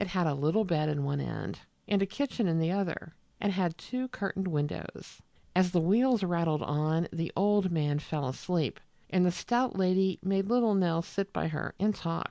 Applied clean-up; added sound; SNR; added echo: none; none; none; none.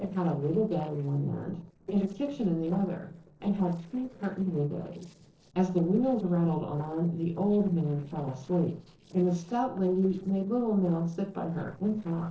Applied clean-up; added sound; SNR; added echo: neural separator model SepFormer DNS4.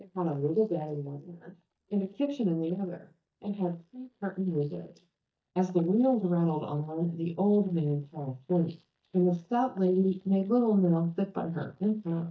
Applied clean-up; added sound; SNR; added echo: neural mask model DeepFilterNet 3.